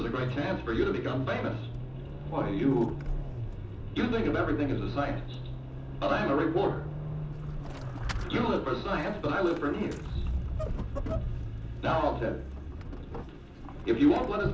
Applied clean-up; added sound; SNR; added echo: none; Squeak / Accelerating, revving, vroom / Vehicle; 5 dB; reverberation time 0.7 s.